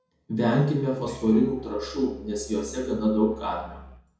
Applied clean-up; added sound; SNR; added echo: none; Musical instrument; 19 dB; reverberation time 0.6 s.